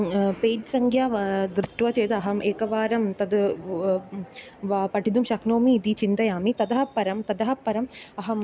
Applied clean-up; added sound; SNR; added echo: none; none; none; none.